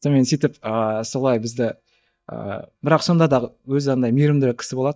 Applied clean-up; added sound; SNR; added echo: neural mask model DeepFilterNet 3.